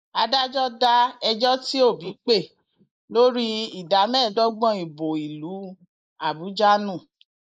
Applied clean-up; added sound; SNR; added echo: neural mask model Resemble Enhance denoiser.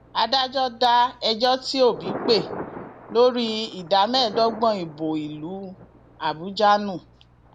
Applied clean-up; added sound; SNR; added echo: none; Thunder; 16 dB; none.